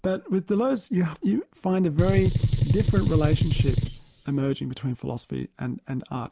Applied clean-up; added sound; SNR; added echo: none; Gunshot, gunfire; -3 dB; none.